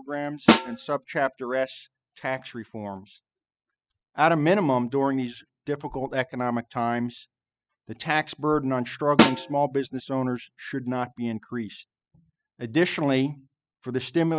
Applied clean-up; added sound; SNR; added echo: classical method spectral subtraction.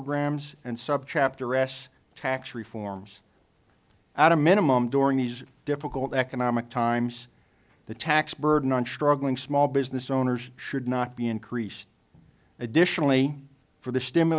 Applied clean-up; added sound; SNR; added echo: none; none; none; none.